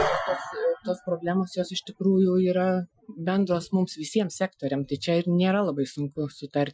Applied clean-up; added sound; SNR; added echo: classical method Wiener filter.